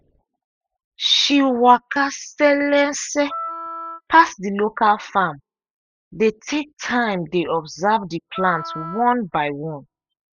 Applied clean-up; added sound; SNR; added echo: classical method spectral subtraction.